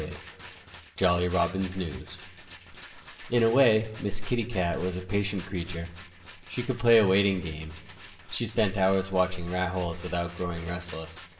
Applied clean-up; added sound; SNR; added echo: none; Rattle; 18 dB; reverberation time 1.6 s.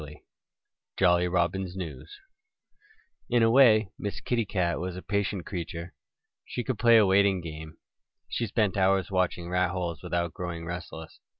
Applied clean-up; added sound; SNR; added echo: none; none; none; none.